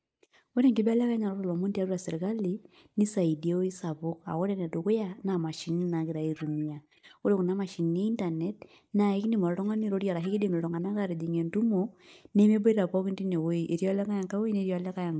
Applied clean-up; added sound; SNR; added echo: neural mask model DeepFilterNet 3.